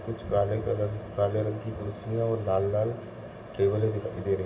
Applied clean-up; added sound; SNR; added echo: none; none; none; reverberation time 1.7 s.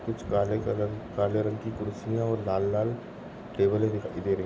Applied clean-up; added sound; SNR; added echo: none; none; none; none.